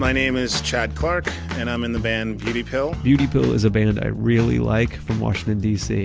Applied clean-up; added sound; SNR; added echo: none; none; none; none.